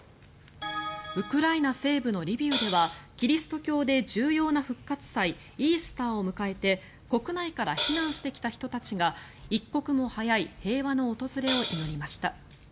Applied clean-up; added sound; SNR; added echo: none; Hi-hat; 5 dB; none.